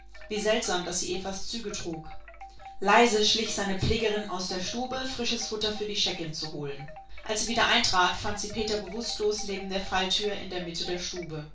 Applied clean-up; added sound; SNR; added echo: none; Wind chime; 20 dB; reverberation time 0.3 s.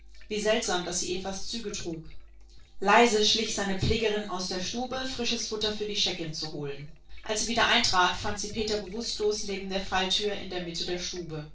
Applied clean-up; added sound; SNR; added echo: neural separator model SepFormer DNS4.